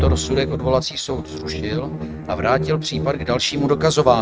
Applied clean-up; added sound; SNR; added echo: neural mask model RNNoise.